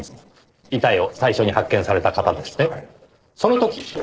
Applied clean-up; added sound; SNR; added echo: neural separator model SepFormer DNS4.